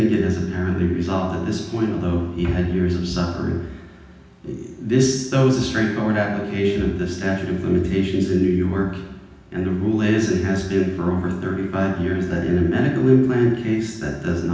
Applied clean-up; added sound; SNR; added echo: none; none; none; reverberation time 0.9 s.